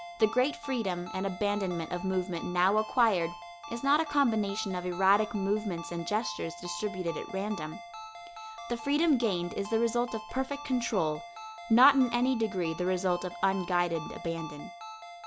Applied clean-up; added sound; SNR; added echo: none; Ringtone; 13 dB; none.